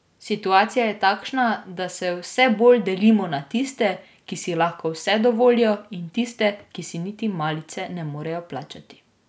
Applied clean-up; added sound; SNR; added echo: none; none; none; none.